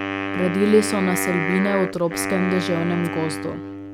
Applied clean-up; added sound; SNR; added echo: none; Wind instrument, woodwind instrument; 4 dB; none.